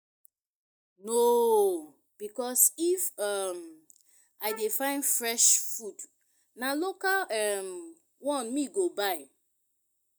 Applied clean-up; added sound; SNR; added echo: neural mask model DeepFilterNet 3.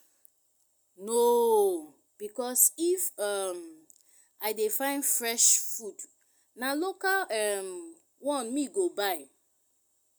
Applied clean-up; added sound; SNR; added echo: none; none; none; none.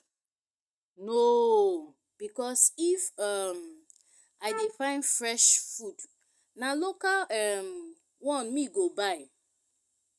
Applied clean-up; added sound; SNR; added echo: neural mask model RNNoise.